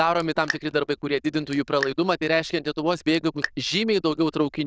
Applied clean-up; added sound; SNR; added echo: neural diffusion model UNIVERSE++.